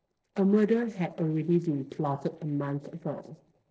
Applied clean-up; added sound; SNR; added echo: neural separator model SepFormer DNS4.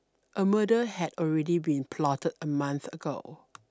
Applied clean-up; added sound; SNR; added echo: none; none; none; none.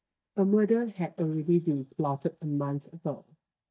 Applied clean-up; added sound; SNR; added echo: neural mask model DeepFilterNet 3.